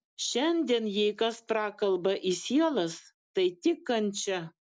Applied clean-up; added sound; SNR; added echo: none; none; none; none.